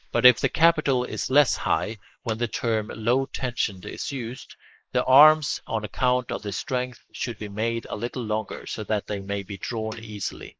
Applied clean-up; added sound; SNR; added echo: neural mask model Resemble Enhance denoiser.